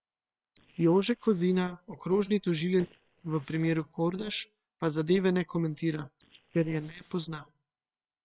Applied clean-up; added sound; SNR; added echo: neural separator model SepFormer WHAM!.